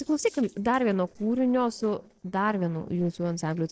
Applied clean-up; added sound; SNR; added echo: neural separator model SepFormer DNS4.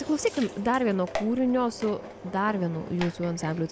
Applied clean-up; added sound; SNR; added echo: none; Engine; 12 dB; none.